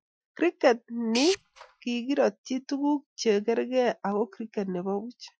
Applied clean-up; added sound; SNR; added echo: classical method Wiener filter.